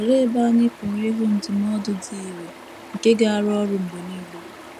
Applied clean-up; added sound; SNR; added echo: none; Stream; 19 dB; none.